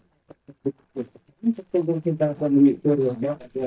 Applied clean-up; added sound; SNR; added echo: neural mask model DeepFilterNet 3.